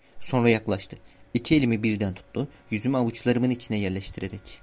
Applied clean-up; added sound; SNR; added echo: none; none; none; none.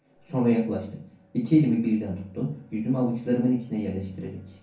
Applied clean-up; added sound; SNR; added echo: none; none; none; reverberation time 0.6 s.